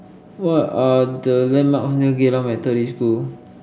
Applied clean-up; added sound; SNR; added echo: none; none; none; none.